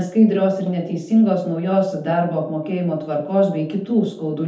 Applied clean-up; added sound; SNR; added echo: none; none; none; reverberation time 0.6 s.